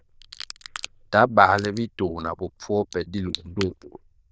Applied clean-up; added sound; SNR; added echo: neural diffusion model UNIVERSE++.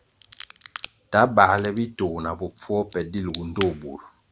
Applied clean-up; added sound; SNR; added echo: none; Crack / Crackle; 16 dB; none.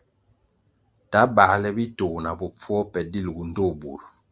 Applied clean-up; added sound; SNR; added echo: none; none; none; none.